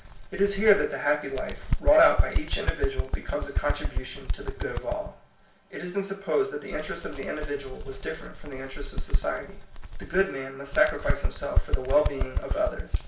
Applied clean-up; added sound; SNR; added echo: none; Bird; 1 dB; reverberation time 0.3 s.